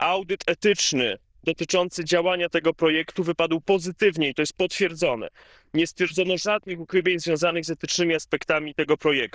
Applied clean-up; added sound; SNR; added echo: neural diffusion model UNIVERSE++.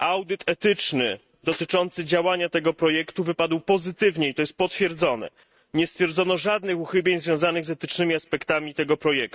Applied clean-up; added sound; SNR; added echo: neural mask model RNNoise.